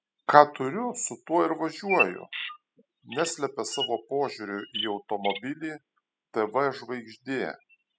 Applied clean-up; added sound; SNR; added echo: classical method spectral subtraction.